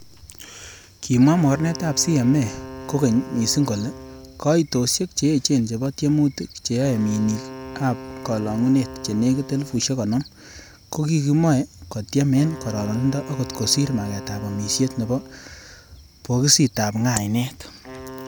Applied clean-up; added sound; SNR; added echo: none; Wind instrument, woodwind instrument; 17 dB; none.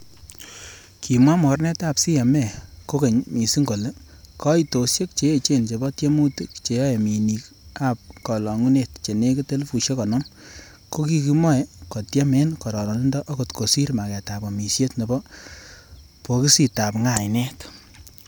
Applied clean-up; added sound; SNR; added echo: none; none; none; none.